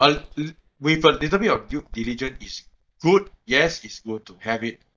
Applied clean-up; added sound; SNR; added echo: neural mask model DeepFilterNet 3.